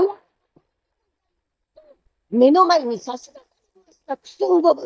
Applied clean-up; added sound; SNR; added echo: neural mask model DeepFilterNet 3.